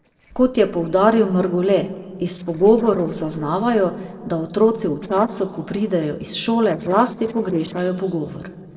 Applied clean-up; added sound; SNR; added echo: neural separator model SepFormer DNS4.